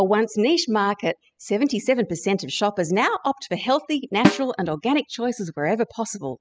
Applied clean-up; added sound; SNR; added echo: classical method spectral subtraction.